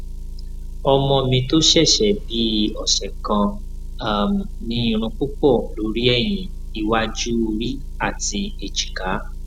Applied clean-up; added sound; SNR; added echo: none; Motor vehicle (road) / Engine; 8 dB; none.